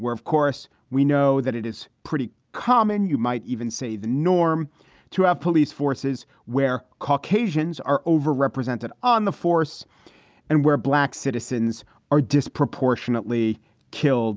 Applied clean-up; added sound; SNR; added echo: none; none; none; none.